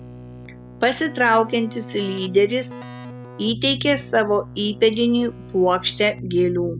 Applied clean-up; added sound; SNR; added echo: none; Keyboard (musical); 14 dB; none.